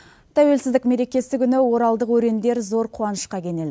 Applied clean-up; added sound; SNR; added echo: none; none; none; none.